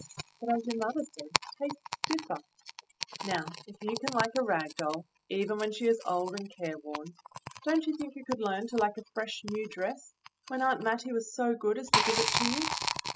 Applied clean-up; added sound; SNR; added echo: classical method spectral subtraction.